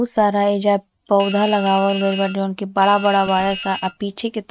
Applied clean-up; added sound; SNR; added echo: neural mask model RNNoise.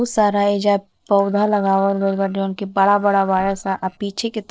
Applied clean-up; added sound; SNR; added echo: neural separator model SepFormer DNS4.